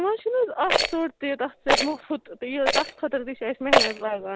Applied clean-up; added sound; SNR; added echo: none; Rattle; -1 dB; none.